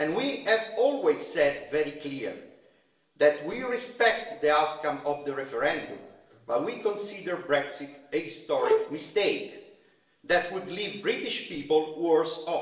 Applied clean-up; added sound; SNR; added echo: none; Bowed string instrument; 2 dB; reverberation time 0.8 s.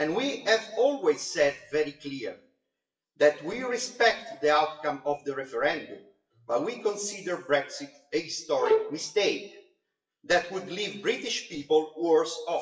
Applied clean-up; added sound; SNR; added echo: classical method WPE with log-MMSE.